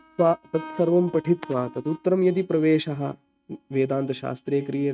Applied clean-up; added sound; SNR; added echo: neural mask model RNNoise.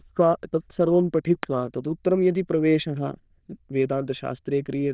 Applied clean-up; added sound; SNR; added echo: neural diffusion model UNIVERSE++.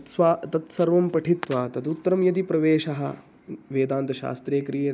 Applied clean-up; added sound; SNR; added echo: none; none; none; none.